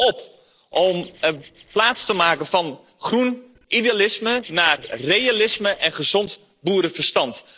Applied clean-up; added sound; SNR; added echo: neural separator model SepFormer DNS4.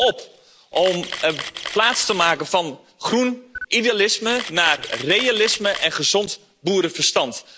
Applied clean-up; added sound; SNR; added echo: none; Camera; 11 dB; none.